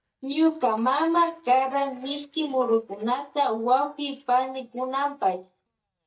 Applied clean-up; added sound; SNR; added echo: neural mask model DeepFilterNet 3.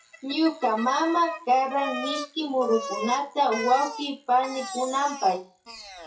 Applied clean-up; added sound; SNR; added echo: classical method WPE with log-MMSE.